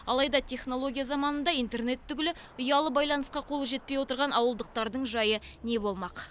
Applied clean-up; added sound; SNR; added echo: none; none; none; none.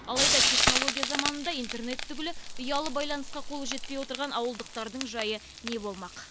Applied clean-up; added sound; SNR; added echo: none; Frying (food); -3 dB; none.